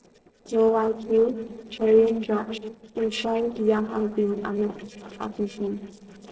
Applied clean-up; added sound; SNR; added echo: neural separator model SepFormer DNS4.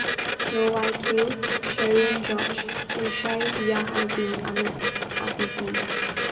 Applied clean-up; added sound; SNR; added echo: none; Printer; -1 dB; reverberation time 2.3 s.